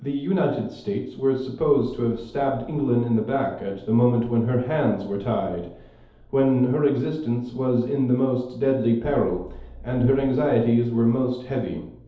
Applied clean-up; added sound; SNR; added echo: none; none; none; reverberation time 2.2 s.